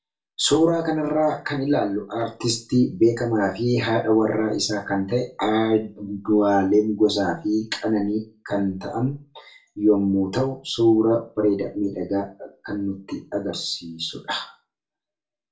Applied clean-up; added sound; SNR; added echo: none; none; none; reverberation time 0.3 s.